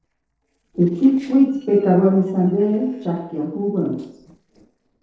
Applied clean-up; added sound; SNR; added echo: neural separator model SepFormer DNS4.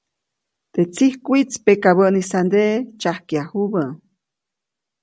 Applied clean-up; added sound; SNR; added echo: none; none; none; none.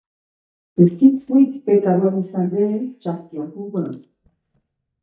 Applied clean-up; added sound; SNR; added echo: neural mask model DeepFilterNet 3.